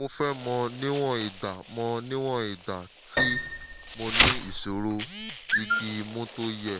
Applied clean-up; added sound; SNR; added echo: none; Piano + Insect; 2 dB; none.